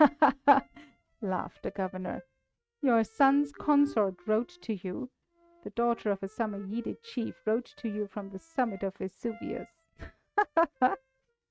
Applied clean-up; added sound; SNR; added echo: neural mask model RNNoise.